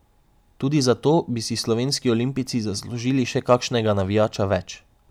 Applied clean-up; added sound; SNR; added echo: none; none; none; none.